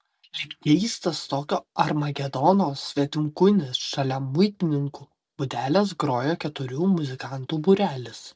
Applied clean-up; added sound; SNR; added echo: none; none; none; none.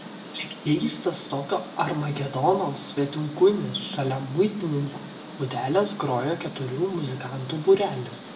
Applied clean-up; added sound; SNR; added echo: none; Cricket; 3 dB; reverberation time 0.7 s.